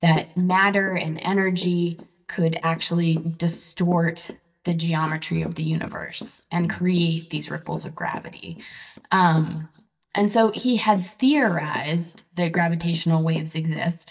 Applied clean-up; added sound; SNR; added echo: neural mask model DeepFilterNet 3.